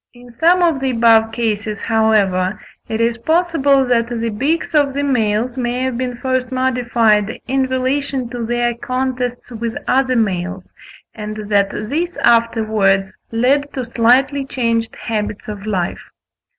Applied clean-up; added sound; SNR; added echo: none; none; none; none.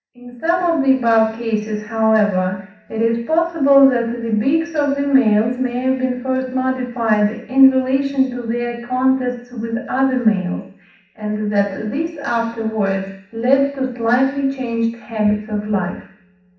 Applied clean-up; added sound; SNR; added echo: none; none; none; reverberation time 0.7 s.